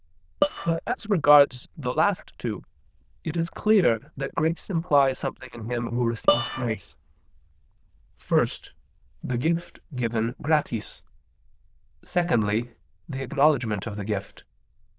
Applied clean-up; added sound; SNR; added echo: neural diffusion model UNIVERSE++.